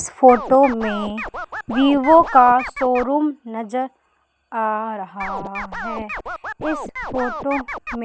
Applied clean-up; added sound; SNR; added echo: none; Scratching (performance technique); 10 dB; none.